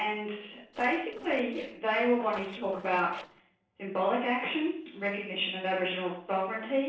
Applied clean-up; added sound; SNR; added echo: neural separator model SepFormer DNS4.